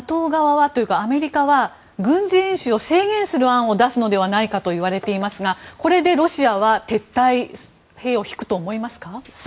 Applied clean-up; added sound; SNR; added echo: none; none; none; none.